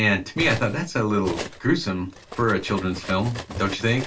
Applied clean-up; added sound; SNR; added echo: none; Cutlery, silverware; 13 dB; reverberation time 0.2 s.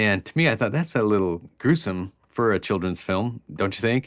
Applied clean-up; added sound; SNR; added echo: none; none; none; none.